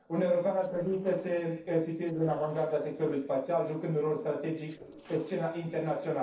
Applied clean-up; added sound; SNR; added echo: neural separator model SepFormer DNS4.